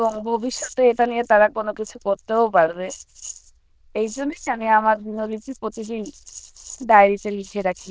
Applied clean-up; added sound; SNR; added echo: neural diffusion model UNIVERSE++.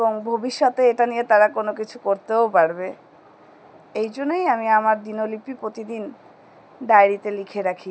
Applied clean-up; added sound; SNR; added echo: none; none; none; none.